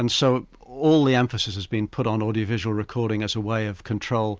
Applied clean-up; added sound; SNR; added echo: none; none; none; none.